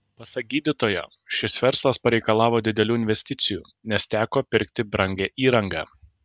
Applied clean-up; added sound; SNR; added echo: none; none; none; none.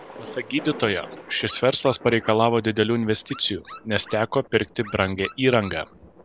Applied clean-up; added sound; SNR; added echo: none; Thunder + Dog; 19 dB; none.